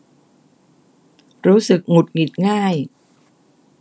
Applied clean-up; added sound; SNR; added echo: none; none; none; none.